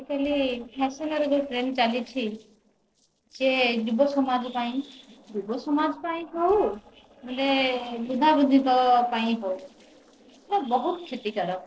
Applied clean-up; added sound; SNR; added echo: neural separator model SepFormer DNS4.